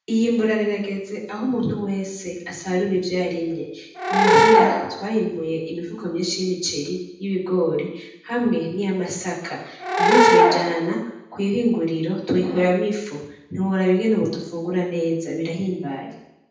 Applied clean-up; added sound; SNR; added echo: none; Animal / Brass instrument; -3 dB; reverberation time 0.9 s.